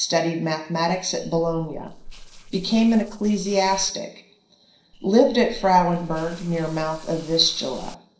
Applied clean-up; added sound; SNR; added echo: neural separator model SepFormer DNS4.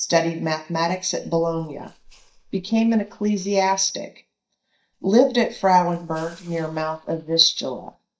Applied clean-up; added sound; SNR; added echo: neural mask model DeepFilterNet 3.